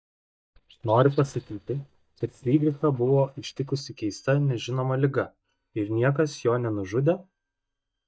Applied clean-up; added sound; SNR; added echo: neural mask model DeepFilterNet 3.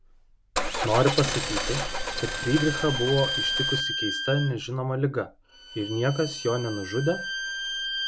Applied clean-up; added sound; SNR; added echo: none; Bowed string instrument + Car; 3 dB; none.